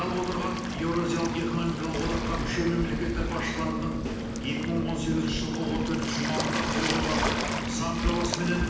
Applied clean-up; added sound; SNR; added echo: none; Waves, surf; -1 dB; reverberation time 0.9 s.